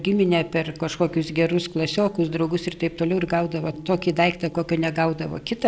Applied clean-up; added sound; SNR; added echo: neural separator model SepFormer DNS4.